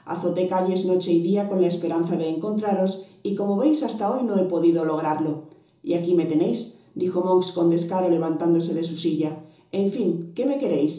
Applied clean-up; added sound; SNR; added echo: none; none; none; reverberation time 0.6 s.